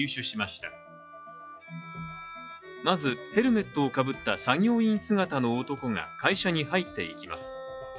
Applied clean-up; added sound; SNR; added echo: classical method log-MMSE.